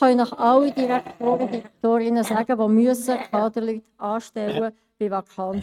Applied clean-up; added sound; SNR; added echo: neural mask model RNNoise.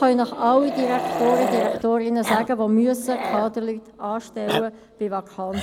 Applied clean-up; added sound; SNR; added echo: none; Growling; 7 dB; none.